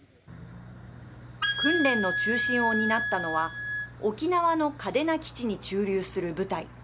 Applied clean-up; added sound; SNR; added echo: none; Wind instrument, woodwind instrument; 1 dB; none.